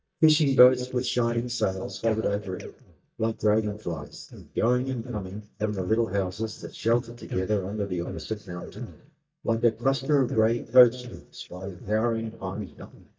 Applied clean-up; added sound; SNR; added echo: neural mask model DeepFilterNet 3.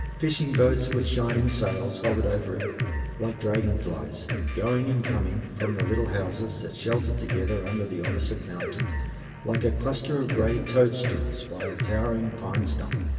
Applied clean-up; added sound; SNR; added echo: none; Drum kit; 3 dB; reverberation time 2.4 s.